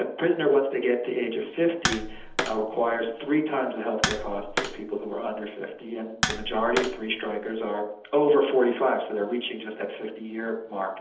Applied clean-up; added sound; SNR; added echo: none; Tap; 7 dB; reverberation time 1.2 s.